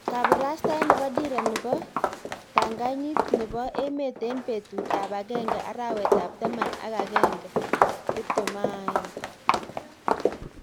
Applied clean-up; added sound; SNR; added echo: none; Walk, footsteps; -4 dB; none.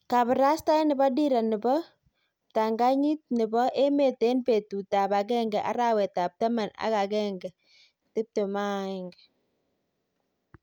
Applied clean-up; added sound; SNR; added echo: none; none; none; none.